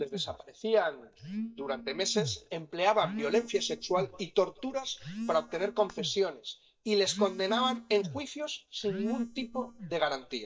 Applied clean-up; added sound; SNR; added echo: neural mask model DeepFilterNet 3.